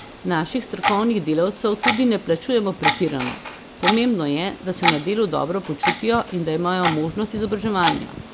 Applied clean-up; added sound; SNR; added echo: none; Clock; 5 dB; none.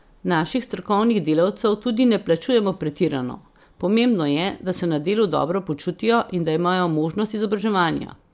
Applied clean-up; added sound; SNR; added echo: none; none; none; none.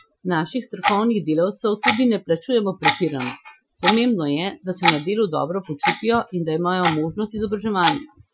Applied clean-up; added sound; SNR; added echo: classical method Wiener filter.